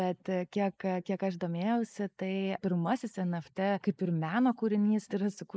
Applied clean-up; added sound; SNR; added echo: neural mask model Resemble Enhance denoiser.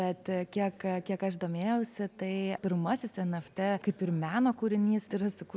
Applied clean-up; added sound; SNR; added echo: none; none; none; none.